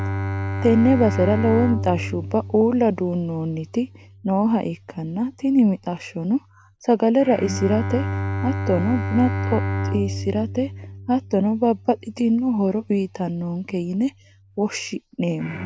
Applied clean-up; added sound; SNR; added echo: none; Bowed string instrument; 7 dB; none.